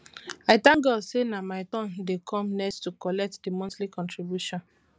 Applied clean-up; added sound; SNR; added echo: none; none; none; none.